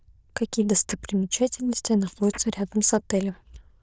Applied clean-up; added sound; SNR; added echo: neural diffusion model UNIVERSE++.